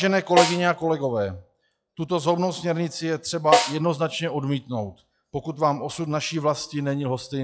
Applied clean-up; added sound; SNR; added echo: classical method log-MMSE.